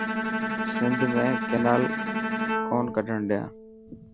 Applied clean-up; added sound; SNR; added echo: none; Bowed string instrument; 1 dB; none.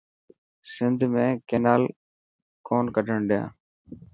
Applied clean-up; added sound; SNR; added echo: none; none; none; none.